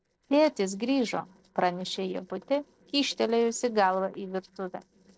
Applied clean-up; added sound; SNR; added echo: neural separator model SepFormer DNS4.